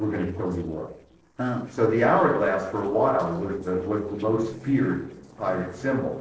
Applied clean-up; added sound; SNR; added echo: neural separator model SepFormer DNS4.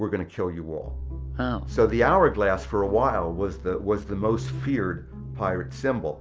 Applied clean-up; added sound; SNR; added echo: none; none; none; none.